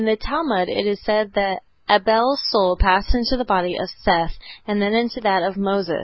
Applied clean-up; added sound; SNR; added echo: none; none; none; none.